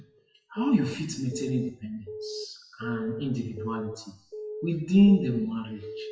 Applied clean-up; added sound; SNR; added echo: classical method WPE with log-MMSE.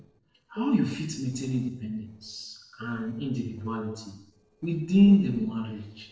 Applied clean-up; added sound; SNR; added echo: neural separator model SepFormer DNS4.